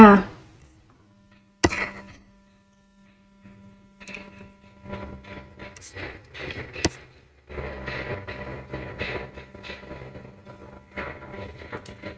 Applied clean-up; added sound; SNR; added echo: neural mask model RNNoise.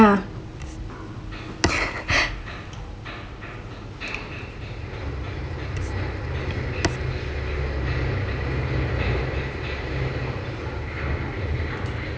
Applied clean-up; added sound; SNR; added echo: none; none; none; none.